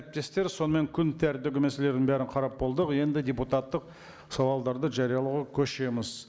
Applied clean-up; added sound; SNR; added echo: none; none; none; none.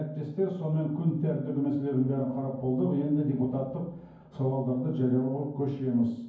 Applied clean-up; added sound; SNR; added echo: none; none; none; reverberation time 0.9 s.